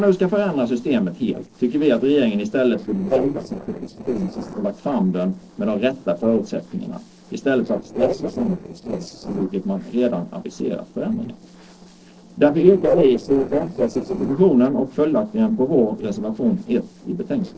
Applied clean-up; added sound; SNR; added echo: neural separator model SepFormer DNS4.